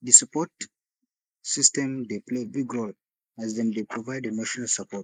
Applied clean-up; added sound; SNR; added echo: neural mask model Resemble Enhance denoiser.